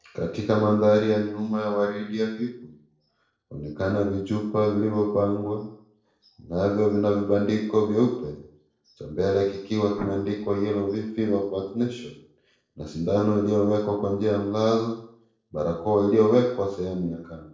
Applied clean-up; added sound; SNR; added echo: neural separator model SepFormer DNS4.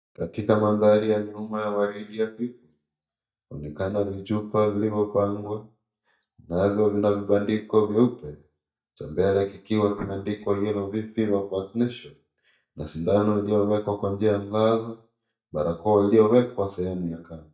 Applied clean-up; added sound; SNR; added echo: neural mask model DeepFilterNet 3.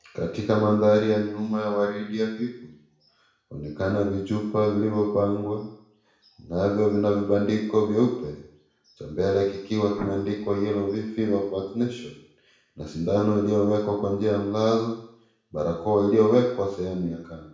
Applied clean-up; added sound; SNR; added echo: none; Explosion; 15 dB; reverberation time 0.6 s.